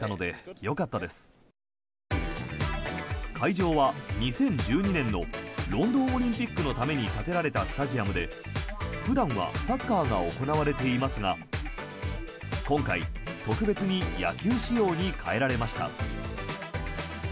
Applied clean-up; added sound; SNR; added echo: none; none; none; none.